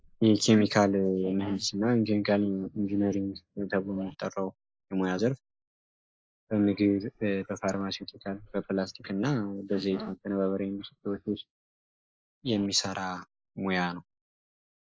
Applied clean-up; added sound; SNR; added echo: neural mask model Resemble Enhance denoiser.